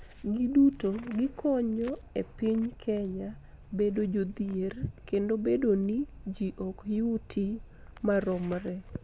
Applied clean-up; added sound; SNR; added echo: none; Bird; 19 dB; none.